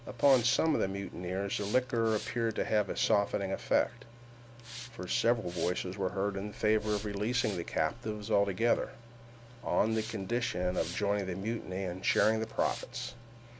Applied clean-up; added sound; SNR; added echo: none; Wind instrument, woodwind instrument + Hiss; 18 dB; none.